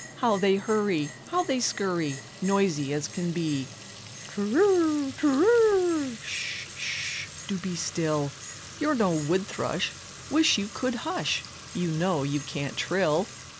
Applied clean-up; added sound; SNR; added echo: none; Fill (with liquid) / Trickle, dribble / Sink (filling or washing) + Bell; 15 dB; none.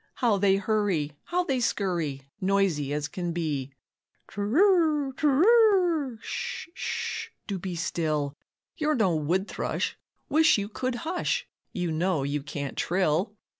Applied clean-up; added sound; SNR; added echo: none; none; none; none.